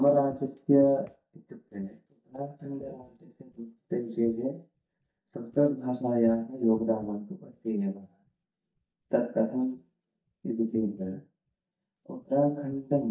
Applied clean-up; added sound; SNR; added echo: neural mask model DeepFilterNet 3.